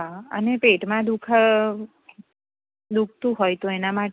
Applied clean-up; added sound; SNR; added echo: none; none; none; none.